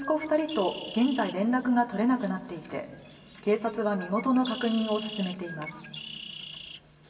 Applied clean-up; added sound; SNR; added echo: none; Bird; 15 dB; reverberation time 2.9 s.